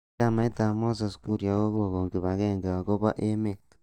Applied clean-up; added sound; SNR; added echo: neural mask model DeepFilterNet 3.